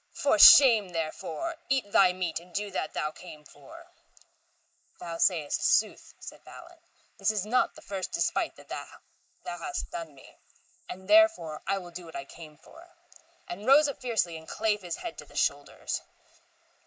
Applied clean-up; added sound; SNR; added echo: neural mask model Resemble Enhance denoiser.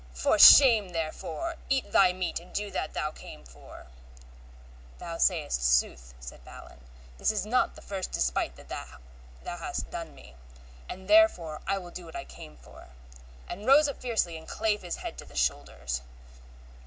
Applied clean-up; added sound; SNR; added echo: none; none; none; none.